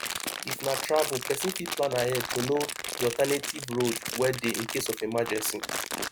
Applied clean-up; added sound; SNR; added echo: none; Crumpling, crinkling; 5 dB; none.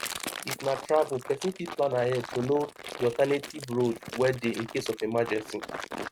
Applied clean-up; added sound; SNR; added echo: neural mask model RNNoise.